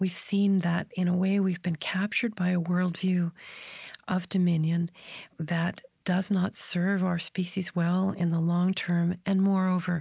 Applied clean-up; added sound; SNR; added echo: none; none; none; none.